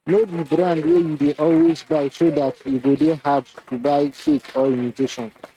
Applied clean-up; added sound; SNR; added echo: neural mask model RNNoise.